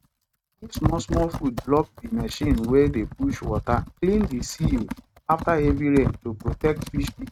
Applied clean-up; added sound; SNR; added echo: neural mask model RNNoise.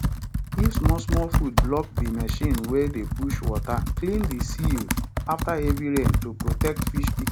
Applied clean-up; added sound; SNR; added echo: none; Computer keyboard; -4 dB; none.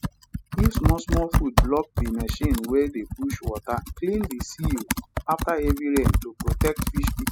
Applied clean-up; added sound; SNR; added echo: classical method spectral subtraction.